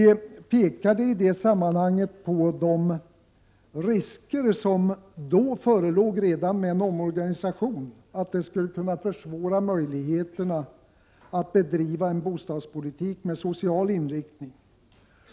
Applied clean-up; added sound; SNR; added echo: none; none; none; none.